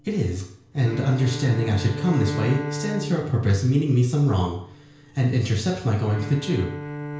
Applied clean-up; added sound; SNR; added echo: none; Bowed string instrument; 11 dB; reverberation time 0.5 s.